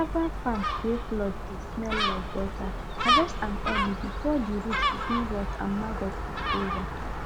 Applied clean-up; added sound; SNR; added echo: none; Gull, seagull; -2 dB; none.